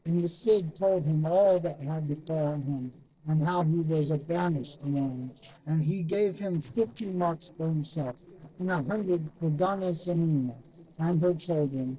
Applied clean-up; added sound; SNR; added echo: neural separator model SepFormer DNS4.